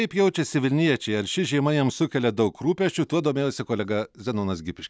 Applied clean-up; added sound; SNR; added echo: none; none; none; none.